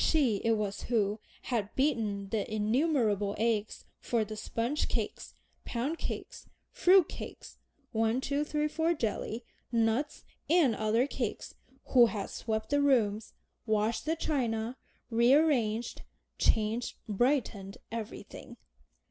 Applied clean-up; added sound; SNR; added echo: none; none; none; none.